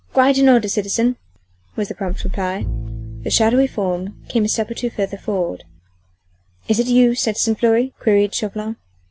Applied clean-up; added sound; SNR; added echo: none; Bowed string instrument; 11 dB; none.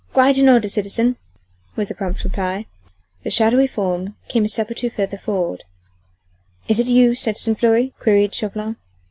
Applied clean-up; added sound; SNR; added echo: none; none; none; none.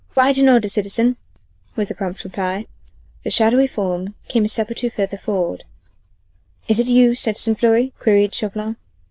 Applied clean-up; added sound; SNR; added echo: neural diffusion model UNIVERSE++.